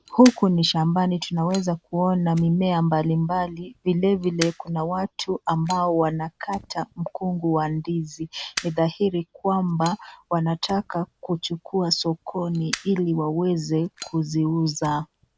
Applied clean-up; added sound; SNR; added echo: none; Fire; 19 dB; none.